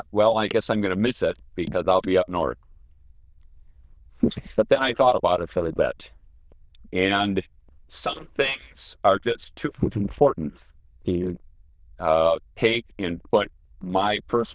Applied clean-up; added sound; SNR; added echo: neural diffusion model UNIVERSE++.